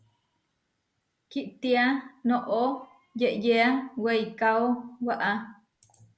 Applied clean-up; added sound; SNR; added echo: none; none; none; none.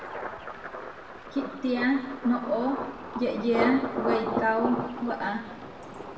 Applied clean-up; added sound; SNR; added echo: none; Thunder; 4 dB; reverberation time 1.2 s.